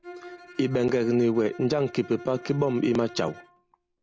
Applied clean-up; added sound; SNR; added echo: none; Bowed string instrument; 19 dB; none.